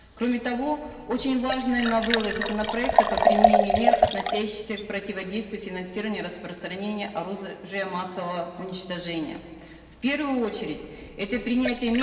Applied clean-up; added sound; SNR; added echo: none; Liquid; 0 dB; reverberation time 1.9 s.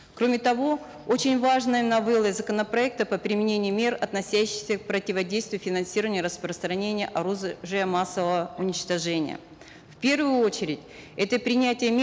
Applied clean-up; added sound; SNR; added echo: none; none; none; none.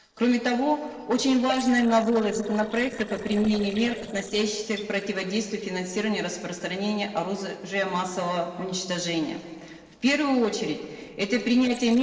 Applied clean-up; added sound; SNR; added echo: neural separator model SepFormer DNS4.